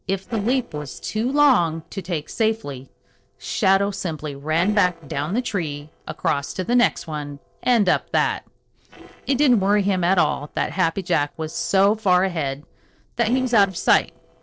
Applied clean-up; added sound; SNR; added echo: neural separator model SepFormer DNS4.